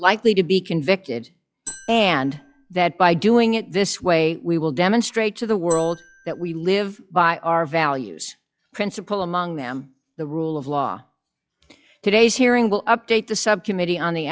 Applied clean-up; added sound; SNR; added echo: classical method log-MMSE.